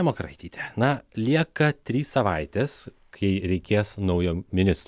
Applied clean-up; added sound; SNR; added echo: none; none; none; none.